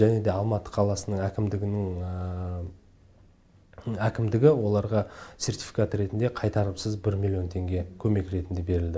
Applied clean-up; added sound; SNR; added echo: none; none; none; none.